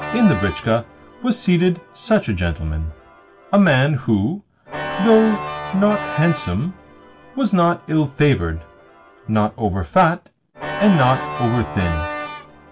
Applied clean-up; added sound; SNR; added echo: none; Organ; 12 dB; none.